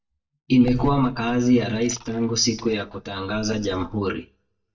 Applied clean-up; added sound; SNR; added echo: neural mask model DeepFilterNet 3.